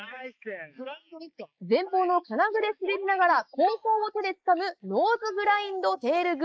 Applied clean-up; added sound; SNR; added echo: neural mask model Resemble Enhance denoiser.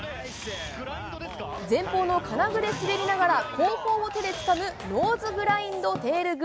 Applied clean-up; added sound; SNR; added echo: none; Camera + Drum / Drum kit; 14 dB; none.